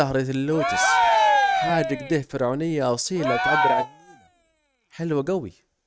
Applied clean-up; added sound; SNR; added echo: neural mask model RNNoise.